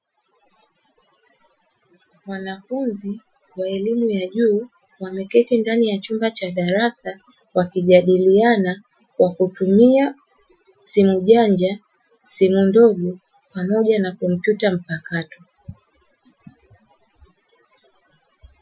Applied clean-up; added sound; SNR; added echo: classical method Wiener filter.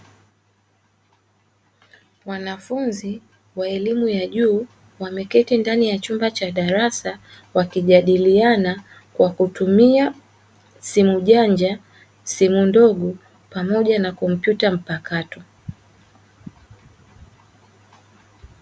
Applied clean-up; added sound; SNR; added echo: none; none; none; none.